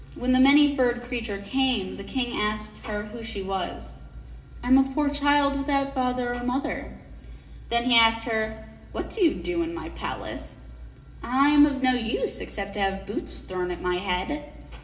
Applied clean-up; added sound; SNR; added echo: none; none; none; reverberation time 1.2 s.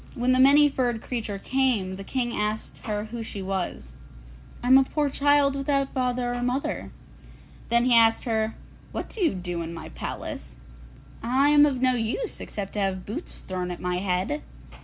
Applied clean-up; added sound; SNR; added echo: none; none; none; none.